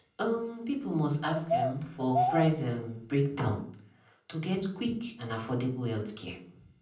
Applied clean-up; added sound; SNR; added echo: none; Bird vocalization, bird call, bird song; 1 dB; reverberation time 0.6 s.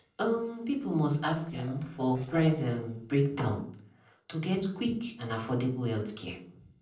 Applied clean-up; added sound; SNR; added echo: neural separator model SepFormer DNS4.